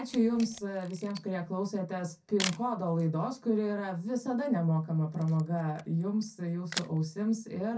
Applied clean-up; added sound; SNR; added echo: none; Camera; 15 dB; reverberation time 0.3 s.